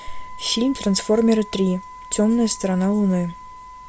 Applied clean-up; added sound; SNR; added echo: none; Wind instrument, woodwind instrument; 18 dB; none.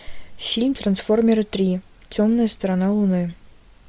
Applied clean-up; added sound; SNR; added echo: none; none; none; none.